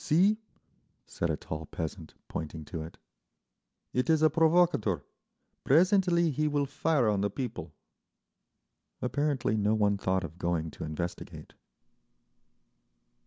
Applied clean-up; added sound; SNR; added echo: none; none; none; none.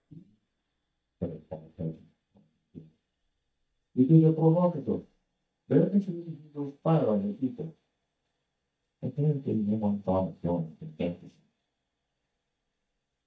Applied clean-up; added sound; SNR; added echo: neural mask model DeepFilterNet 3.